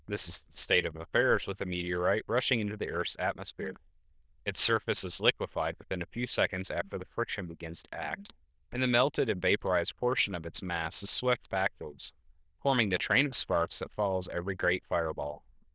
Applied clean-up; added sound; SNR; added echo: neural diffusion model UNIVERSE++.